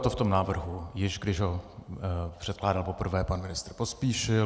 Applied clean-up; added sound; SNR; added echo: none; none; none; none.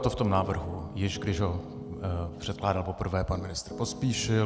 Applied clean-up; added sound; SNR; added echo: none; Piano; 12 dB; none.